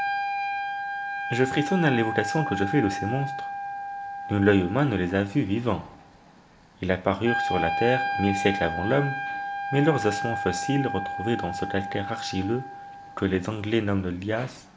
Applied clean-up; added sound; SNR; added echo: none; Wind instrument, woodwind instrument; 5 dB; none.